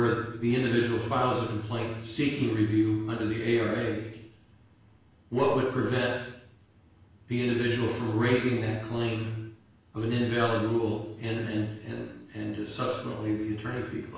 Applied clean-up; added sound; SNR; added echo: none; none; none; reverberation time 0.7 s.